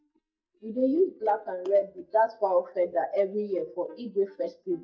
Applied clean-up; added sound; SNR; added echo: neural mask model DeepFilterNet 3.